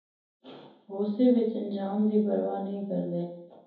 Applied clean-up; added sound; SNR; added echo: none; none; none; reverberation time 0.7 s.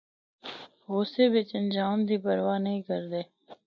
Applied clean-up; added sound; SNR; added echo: none; none; none; none.